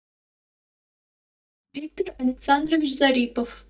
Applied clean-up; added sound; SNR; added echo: neural mask model DeepFilterNet 3.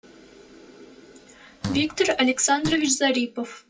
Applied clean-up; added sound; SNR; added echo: classical method WPE with log-MMSE.